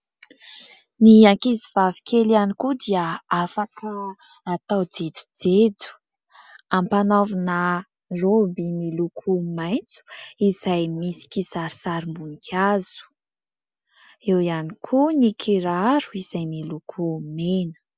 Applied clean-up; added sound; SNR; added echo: none; none; none; none.